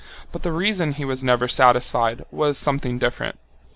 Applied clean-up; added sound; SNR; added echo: none; none; none; none.